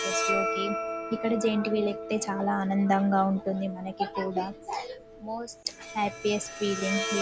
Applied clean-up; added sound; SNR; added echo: none; Bowed string instrument; 6 dB; none.